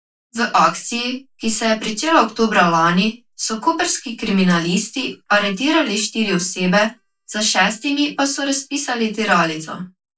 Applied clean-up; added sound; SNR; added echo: neural mask model DeepFilterNet 3.